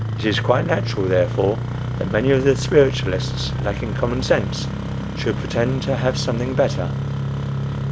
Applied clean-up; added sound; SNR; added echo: none; Engine starting; 3 dB; none.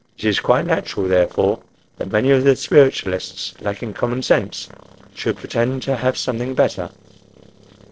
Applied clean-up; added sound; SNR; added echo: neural separator model SepFormer DNS4.